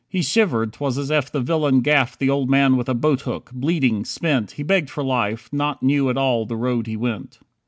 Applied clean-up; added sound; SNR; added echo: none; none; none; none.